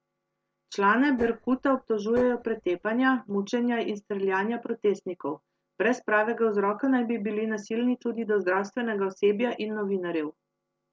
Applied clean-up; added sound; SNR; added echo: neural separator model SepFormer DNS4.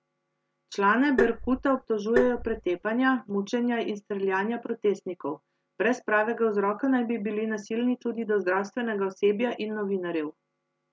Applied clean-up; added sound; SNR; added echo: none; Tap; 3 dB; none.